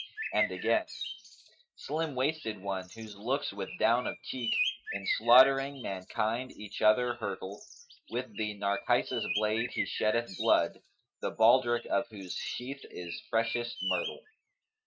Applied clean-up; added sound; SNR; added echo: neural mask model RNNoise.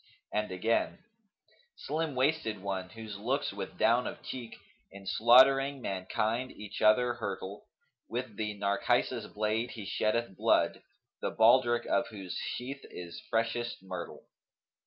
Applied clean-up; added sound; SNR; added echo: none; none; none; none.